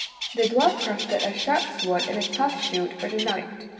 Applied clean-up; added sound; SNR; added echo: none; Bird; 7 dB; reverberation time 2.5 s.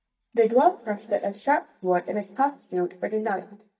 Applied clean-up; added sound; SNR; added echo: neural mask model DeepFilterNet 3.